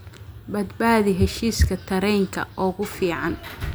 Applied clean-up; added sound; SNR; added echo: none; none; none; none.